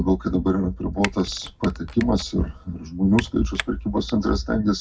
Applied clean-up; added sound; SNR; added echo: none; Typing; 13 dB; reverberation time 0.4 s.